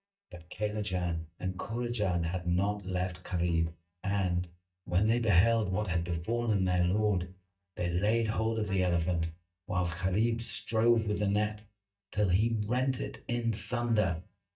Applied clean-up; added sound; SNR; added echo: neural mask model DeepFilterNet 3.